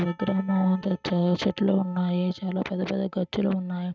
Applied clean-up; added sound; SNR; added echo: neural mask model RNNoise.